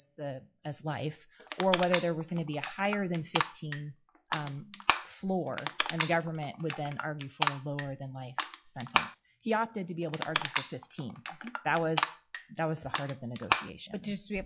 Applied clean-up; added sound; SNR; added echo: classical method log-MMSE.